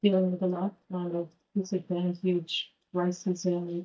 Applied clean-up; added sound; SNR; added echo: neural mask model DeepFilterNet 3.